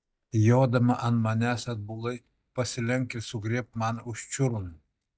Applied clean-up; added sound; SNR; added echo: neural mask model DeepFilterNet 3.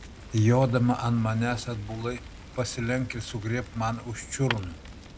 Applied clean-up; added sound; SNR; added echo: none; Fire; 14 dB; none.